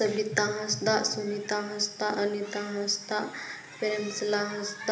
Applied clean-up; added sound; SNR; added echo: none; none; none; reverberation time 0.8 s.